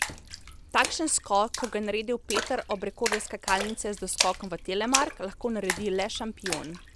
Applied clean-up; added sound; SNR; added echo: none; Splash, splatter; 5 dB; none.